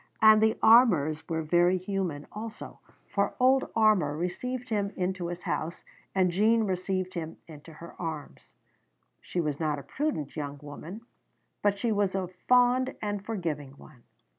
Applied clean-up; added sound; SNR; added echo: none; none; none; none.